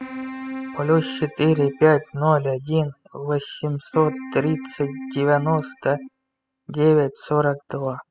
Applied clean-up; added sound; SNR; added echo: classical method spectral subtraction.